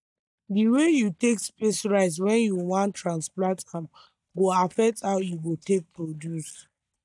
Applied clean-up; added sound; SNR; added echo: neural mask model DeepFilterNet 3.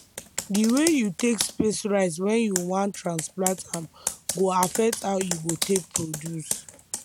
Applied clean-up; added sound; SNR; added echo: none; Computer keyboard; 8 dB; none.